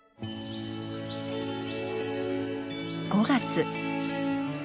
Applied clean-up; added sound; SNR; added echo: none; none; none; none.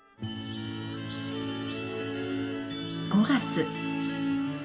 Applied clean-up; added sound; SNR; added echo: none; Trumpet; 20 dB; reverberation time 0.6 s.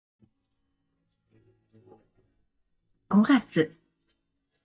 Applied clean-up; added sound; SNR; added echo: neural mask model DeepFilterNet 3.